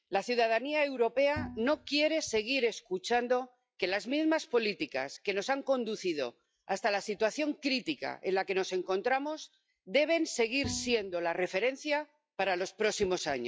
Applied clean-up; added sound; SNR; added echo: classical method log-MMSE.